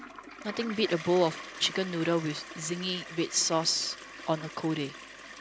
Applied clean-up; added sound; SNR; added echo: none; Toilet flush; 13 dB; none.